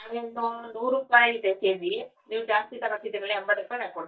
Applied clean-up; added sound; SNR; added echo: neural mask model DeepFilterNet 3.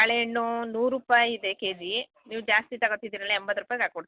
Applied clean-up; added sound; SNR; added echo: none; none; none; none.